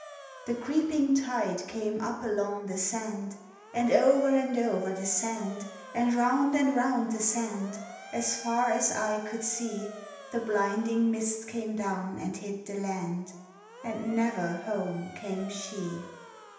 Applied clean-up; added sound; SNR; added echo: none; Motor vehicle (road) / Siren; 18 dB; reverberation time 0.9 s.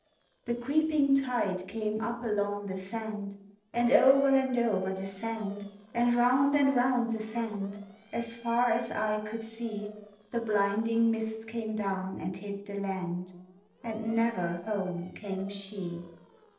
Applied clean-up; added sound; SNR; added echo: neural separator model SepFormer DNS4.